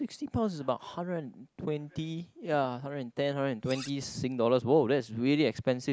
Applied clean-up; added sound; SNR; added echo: none; Cutlery, silverware; 19 dB; none.